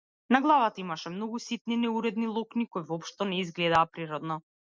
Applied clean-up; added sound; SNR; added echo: none; none; none; none.